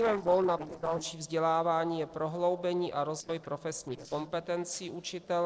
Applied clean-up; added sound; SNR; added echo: neural separator model SepFormer DNS4.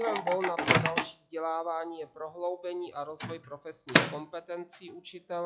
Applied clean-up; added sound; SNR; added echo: classical method log-MMSE.